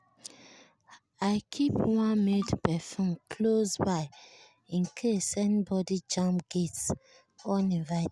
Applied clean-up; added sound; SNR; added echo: none; none; none; none.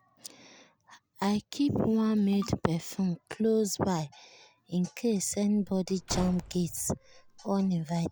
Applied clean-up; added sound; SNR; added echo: none; Slam / Wood; 13 dB; none.